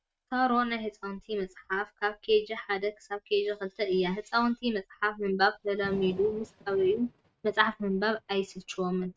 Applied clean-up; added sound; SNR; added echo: neural mask model RNNoise.